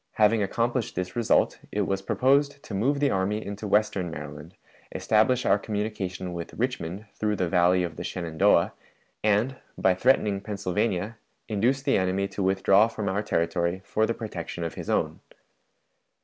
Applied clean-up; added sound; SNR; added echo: none; none; none; none.